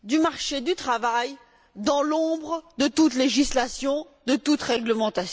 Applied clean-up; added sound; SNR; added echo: none; none; none; none.